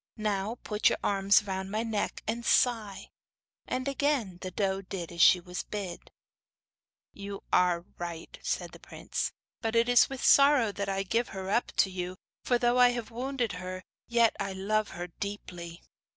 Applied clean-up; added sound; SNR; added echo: none; none; none; none.